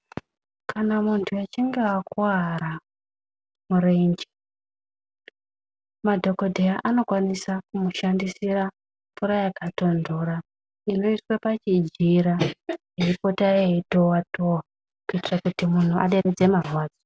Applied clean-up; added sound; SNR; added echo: none; none; none; none.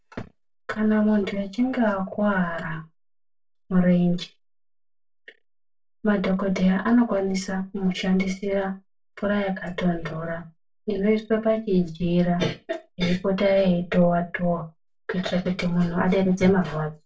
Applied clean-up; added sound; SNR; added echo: none; none; none; reverberation time 0.2 s.